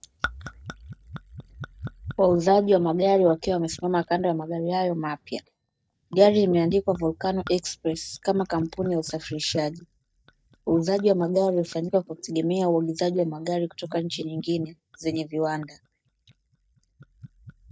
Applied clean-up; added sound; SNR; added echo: neural mask model DeepFilterNet 3.